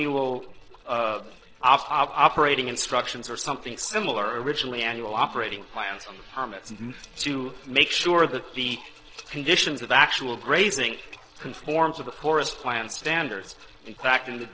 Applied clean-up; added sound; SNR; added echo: neural separator model SepFormer DNS4.